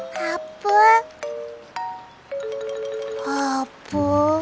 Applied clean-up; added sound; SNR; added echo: none; none; none; none.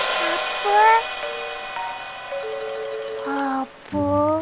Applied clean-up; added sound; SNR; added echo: none; Hi-hat; 6 dB; none.